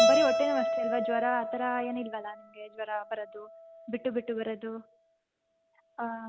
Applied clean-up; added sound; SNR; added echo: none; Keyboard (musical); -2 dB; none.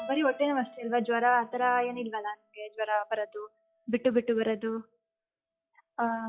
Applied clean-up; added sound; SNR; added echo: classical method log-MMSE.